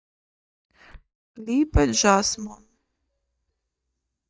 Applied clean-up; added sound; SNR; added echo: neural mask model DeepFilterNet 3.